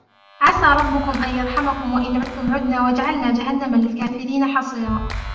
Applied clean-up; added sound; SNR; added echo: none; Clapping; 12 dB; reverberation time 0.7 s.